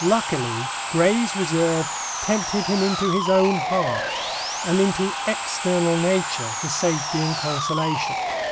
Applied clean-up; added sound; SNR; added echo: none; Sawing; 4 dB; none.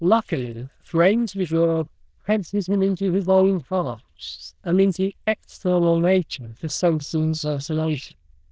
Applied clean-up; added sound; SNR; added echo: neural diffusion model UNIVERSE++.